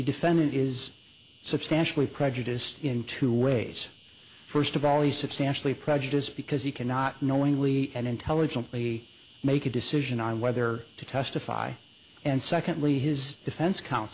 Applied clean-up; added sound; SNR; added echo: none; Insect; 18 dB; none.